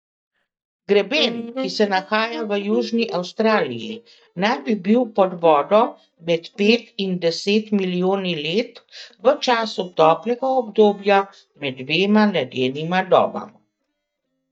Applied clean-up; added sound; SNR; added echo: neural mask model DeepFilterNet 3.